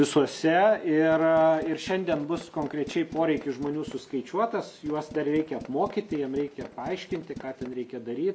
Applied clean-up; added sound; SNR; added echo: none; Tools; 17 dB; none.